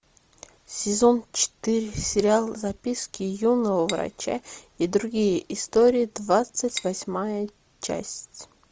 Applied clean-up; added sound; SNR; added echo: none; Cutlery, silverware / Dishes, pots, and pans; 14 dB; none.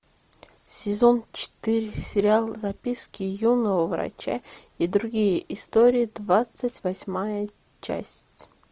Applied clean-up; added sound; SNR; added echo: none; none; none; none.